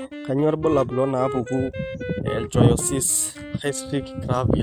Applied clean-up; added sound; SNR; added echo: neural mask model RNNoise.